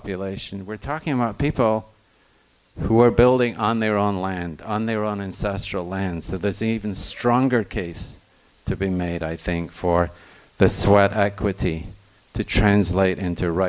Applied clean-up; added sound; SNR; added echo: none; none; none; none.